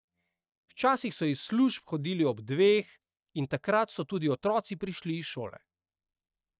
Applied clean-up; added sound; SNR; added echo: neural mask model DeepFilterNet 3.